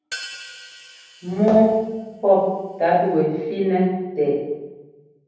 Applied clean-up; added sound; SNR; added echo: none; Hi-hat; 19 dB; reverberation time 1.1 s.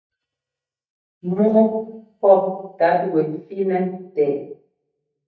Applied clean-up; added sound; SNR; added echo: neural mask model DeepFilterNet 3.